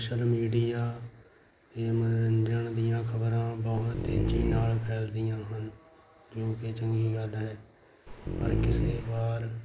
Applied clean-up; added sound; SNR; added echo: none; Dog; 0 dB; none.